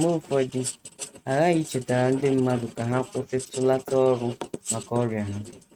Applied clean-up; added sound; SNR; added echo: neural mask model RNNoise.